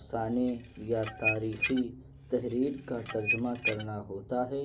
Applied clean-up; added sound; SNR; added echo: none; Squeak / Dishes, pots, and pans; -4 dB; none.